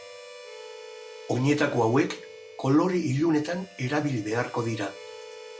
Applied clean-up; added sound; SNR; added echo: none; Harmonica; 17 dB; none.